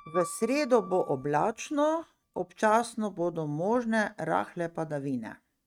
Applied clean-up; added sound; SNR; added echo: neural mask model RNNoise.